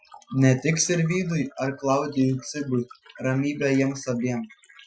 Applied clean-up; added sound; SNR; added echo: classical method Wiener filter.